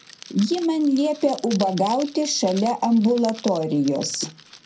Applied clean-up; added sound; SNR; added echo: none; Crackle; 19 dB; reverberation time 0.2 s.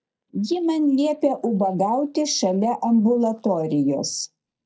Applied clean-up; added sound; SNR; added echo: neural mask model DeepFilterNet 3.